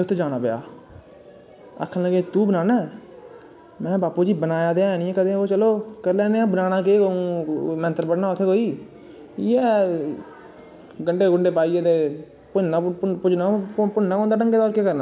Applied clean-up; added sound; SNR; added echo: none; none; none; none.